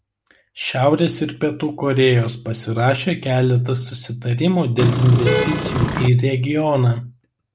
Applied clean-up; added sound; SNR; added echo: none; Vehicle horn, car horn, honking; 2 dB; none.